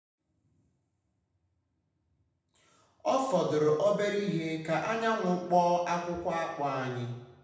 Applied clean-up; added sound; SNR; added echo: none; none; none; reverberation time 0.9 s.